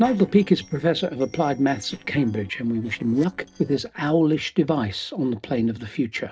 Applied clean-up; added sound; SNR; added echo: neural separator model SepFormer DNS4.